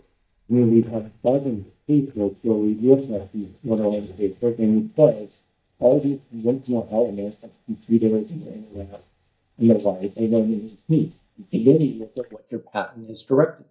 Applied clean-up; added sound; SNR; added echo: neural mask model DeepFilterNet 3.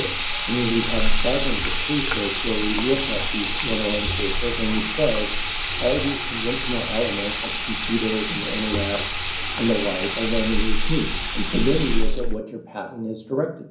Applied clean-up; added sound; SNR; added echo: none; Sink (filling or washing) / Water tap, faucet; -3 dB; reverberation time 0.6 s.